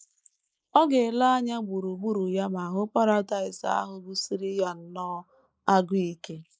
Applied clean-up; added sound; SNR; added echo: neural mask model Resemble Enhance denoiser.